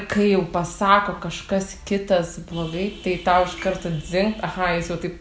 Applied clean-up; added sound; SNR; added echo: none; Vehicle horn, car horn, honking; 19 dB; none.